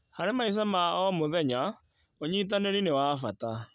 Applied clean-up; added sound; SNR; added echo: none; none; none; none.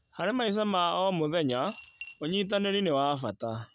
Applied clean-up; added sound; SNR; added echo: none; Coin (dropping) / Glass; 19 dB; none.